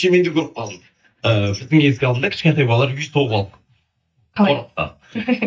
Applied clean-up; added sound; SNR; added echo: neural mask model DeepFilterNet 3.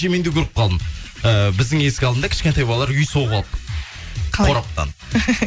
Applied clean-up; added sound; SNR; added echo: none; none; none; none.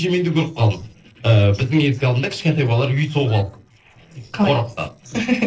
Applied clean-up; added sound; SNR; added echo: neural separator model SepFormer DNS4.